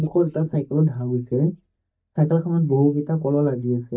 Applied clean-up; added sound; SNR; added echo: neural mask model DeepFilterNet 3.